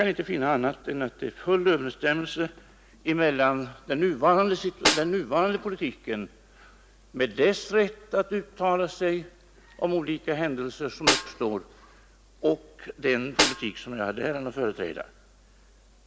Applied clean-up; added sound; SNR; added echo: none; Snare drum; 3 dB; none.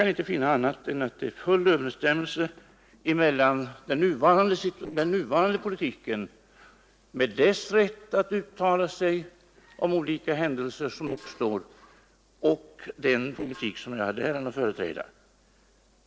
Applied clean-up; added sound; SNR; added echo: neural separator model SepFormer DNS4.